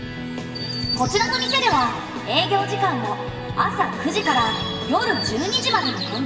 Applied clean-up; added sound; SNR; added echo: none; Chirp, tweet; 12 dB; reverberation time 2.2 s.